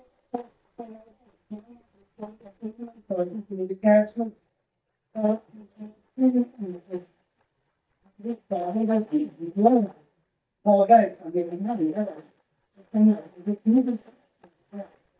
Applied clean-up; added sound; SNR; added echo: neural mask model DeepFilterNet 3.